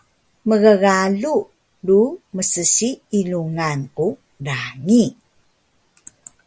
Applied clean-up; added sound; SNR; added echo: none; none; none; none.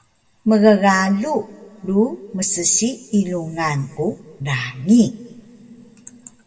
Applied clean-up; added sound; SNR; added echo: none; none; none; reverberation time 1.7 s.